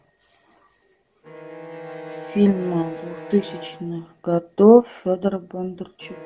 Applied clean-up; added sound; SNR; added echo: none; Bowed string instrument; 17 dB; none.